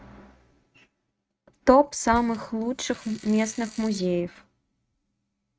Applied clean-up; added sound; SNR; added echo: neural mask model RNNoise.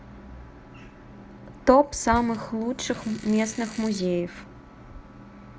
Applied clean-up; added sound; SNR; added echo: none; Fart; 17 dB; none.